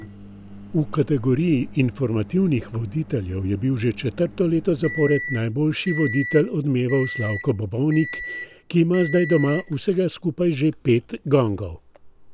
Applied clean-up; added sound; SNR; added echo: none; Microwave oven; 14 dB; none.